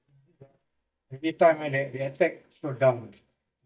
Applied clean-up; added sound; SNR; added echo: neural mask model DeepFilterNet 3.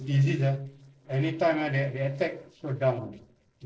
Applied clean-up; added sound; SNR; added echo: neural separator model SepFormer DNS4.